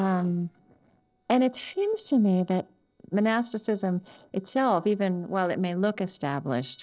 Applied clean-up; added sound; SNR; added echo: neural separator model SepFormer DNS4.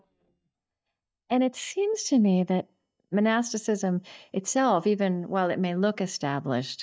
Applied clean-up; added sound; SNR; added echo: neural mask model DeepFilterNet 3.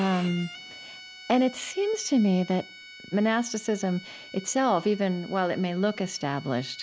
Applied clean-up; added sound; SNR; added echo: none; Bowed string instrument; 18 dB; none.